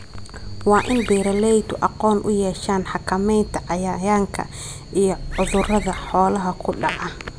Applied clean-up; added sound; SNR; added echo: none; Bird; 14 dB; none.